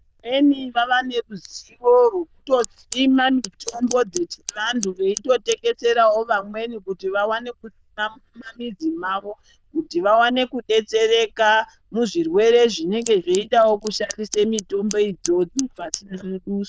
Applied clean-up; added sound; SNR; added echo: neural diffusion model UNIVERSE++.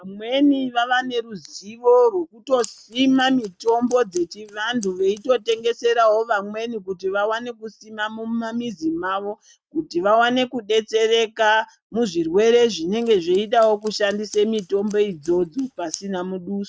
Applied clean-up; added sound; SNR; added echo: neural mask model RNNoise.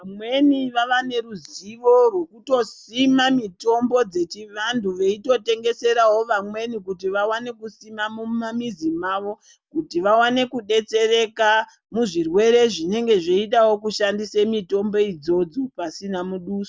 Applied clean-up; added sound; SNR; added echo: none; none; none; none.